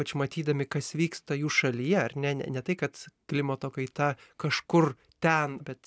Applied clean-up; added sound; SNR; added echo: none; none; none; none.